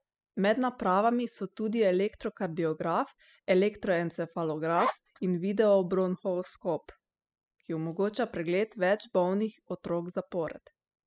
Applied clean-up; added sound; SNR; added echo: classical method spectral subtraction.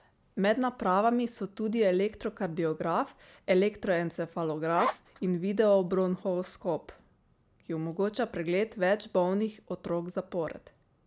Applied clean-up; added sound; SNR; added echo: none; Zipper (clothing); 4 dB; none.